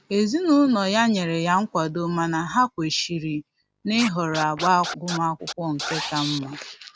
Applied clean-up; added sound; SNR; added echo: none; Scratching (performance technique); 10 dB; none.